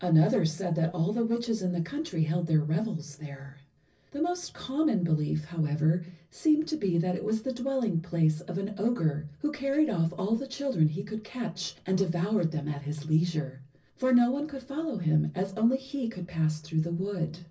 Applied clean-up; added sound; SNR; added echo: none; none; none; reverberation time 0.4 s.